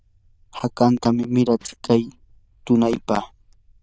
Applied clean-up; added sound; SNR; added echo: neural diffusion model UNIVERSE++.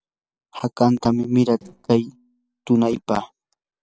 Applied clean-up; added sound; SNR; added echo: neural separator model SepFormer DNS4.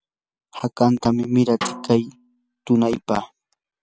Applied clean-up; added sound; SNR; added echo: none; Snare drum; 13 dB; none.